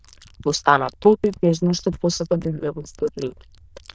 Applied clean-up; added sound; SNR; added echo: neural diffusion model UNIVERSE++.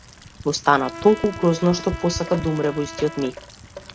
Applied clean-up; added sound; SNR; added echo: none; Trumpet + Rain; 13 dB; none.